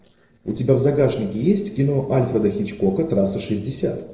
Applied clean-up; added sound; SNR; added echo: neural separator model SepFormer DNS4.